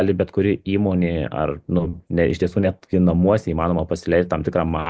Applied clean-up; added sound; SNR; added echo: none; none; none; none.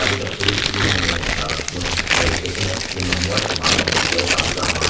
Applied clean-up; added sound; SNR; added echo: none; Tearing; -5 dB; reverberation time 0.7 s.